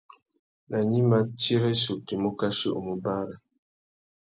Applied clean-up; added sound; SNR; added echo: none; none; none; none.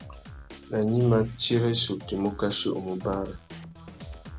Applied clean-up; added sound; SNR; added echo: none; Drum kit; 15 dB; none.